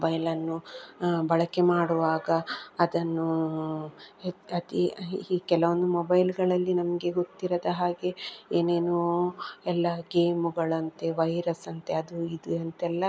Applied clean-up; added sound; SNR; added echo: none; none; none; none.